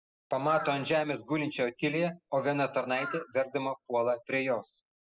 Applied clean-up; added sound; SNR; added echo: classical method spectral subtraction.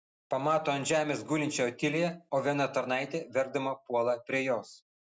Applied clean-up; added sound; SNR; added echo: none; none; none; none.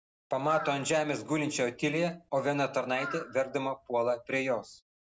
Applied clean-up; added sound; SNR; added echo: none; Crow; 15 dB; none.